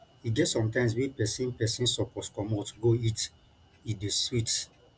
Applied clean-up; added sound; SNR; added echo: none; none; none; none.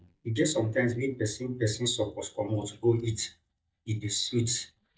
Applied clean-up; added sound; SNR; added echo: neural mask model DeepFilterNet 3.